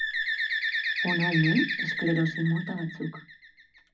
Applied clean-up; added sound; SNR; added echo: none; Bird; 1 dB; reverberation time 0.4 s.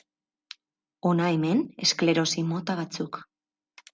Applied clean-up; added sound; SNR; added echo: none; none; none; none.